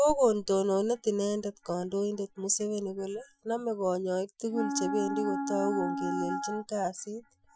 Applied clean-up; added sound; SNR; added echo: classical method Wiener filter.